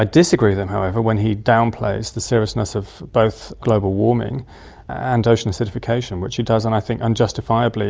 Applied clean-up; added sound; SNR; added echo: none; none; none; none.